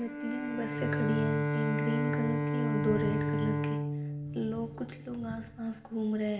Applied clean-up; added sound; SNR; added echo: none; Bowed string instrument; -1 dB; reverberation time 0.8 s.